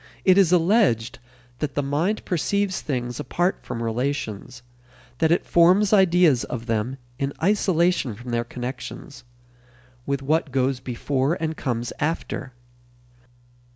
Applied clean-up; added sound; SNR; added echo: none; none; none; none.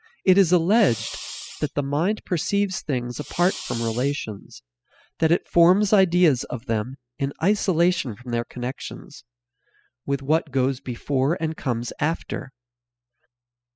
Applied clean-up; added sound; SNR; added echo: classical method spectral subtraction.